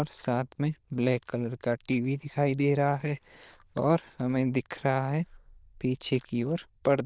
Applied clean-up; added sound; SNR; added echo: neural diffusion model UNIVERSE++.